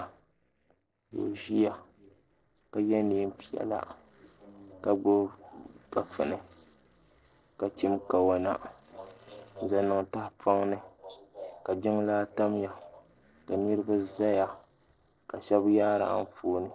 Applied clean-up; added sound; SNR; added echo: neural separator model SepFormer DNS4.